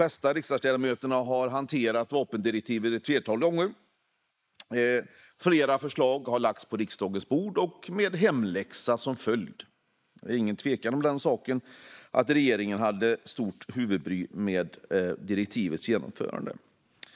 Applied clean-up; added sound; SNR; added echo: neural mask model Resemble Enhance denoiser.